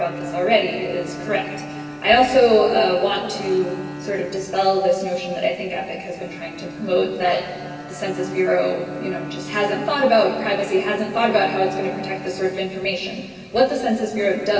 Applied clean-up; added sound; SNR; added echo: none; Bowed string instrument; 15 dB; reverberation time 2.6 s.